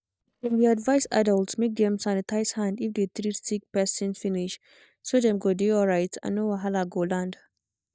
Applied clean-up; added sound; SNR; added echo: neural mask model DeepFilterNet 3.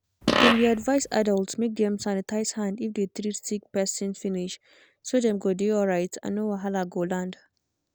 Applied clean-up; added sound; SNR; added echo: none; Fart; -1 dB; none.